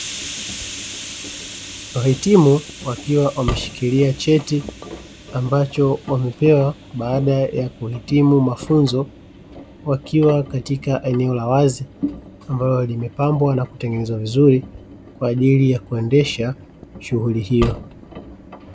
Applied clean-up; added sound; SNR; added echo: none; Hiss + Engine; 14 dB; none.